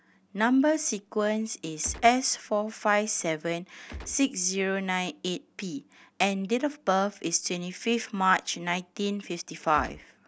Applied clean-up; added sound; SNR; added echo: none; Gunshot, gunfire; 13 dB; none.